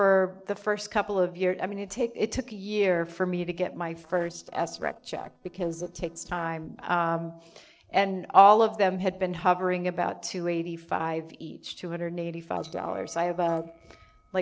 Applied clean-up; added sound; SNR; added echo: neural separator model SepFormer DNS4.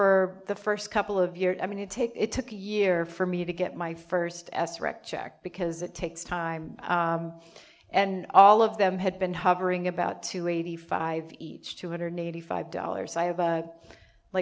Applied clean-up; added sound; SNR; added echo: none; none; none; none.